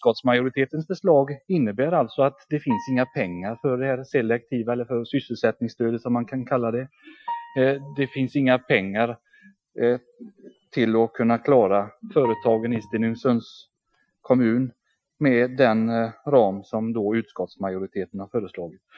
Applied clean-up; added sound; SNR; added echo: classical method Wiener filter.